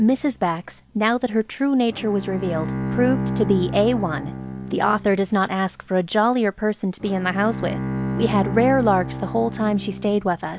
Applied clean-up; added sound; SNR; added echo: none; Bowed string instrument; 8 dB; none.